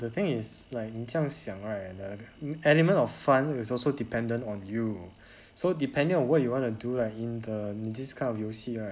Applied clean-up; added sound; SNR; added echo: none; none; none; none.